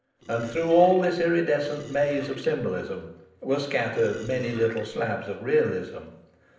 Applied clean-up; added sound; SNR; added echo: neural separator model SepFormer DNS4.